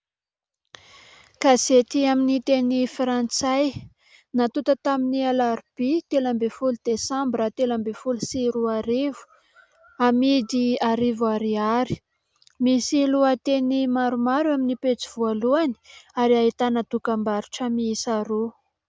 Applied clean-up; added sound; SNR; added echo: none; none; none; none.